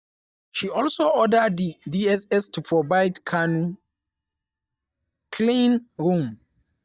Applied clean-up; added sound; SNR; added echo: neural mask model DeepFilterNet 3.